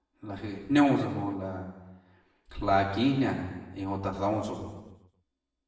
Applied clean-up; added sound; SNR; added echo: none; none; none; reverberation time 1.1 s.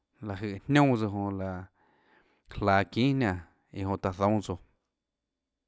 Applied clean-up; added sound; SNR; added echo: none; none; none; none.